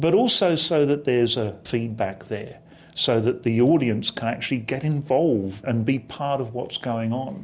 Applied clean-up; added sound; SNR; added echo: none; none; none; none.